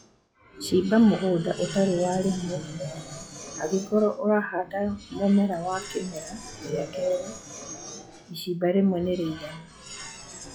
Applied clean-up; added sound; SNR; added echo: classical method log-MMSE.